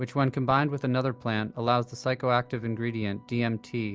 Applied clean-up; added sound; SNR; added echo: none; none; none; none.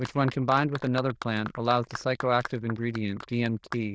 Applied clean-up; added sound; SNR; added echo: neural diffusion model UNIVERSE++.